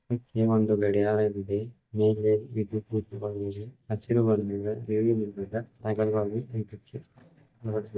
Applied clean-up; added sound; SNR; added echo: neural mask model DeepFilterNet 3.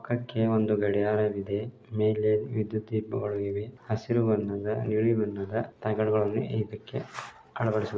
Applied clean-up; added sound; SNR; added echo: none; none; none; none.